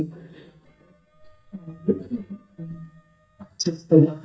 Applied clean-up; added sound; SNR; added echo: neural mask model DeepFilterNet 3.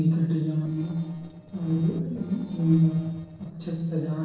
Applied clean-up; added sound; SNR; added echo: neural separator model SepFormer DNS4.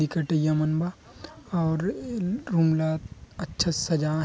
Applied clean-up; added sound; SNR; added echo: none; none; none; none.